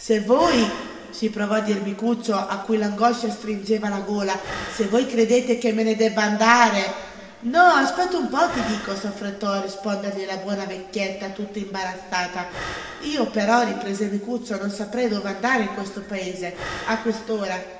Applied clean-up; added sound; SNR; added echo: none; Breathing; 18 dB; reverberation time 2.3 s.